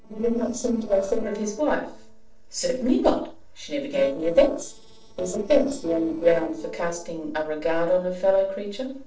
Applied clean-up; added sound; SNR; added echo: neural separator model SepFormer DNS4.